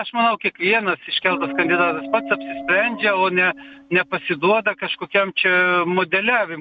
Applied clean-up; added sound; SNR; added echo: neural mask model RNNoise.